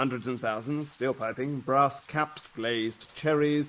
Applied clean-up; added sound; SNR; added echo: neural mask model Resemble Enhance denoiser.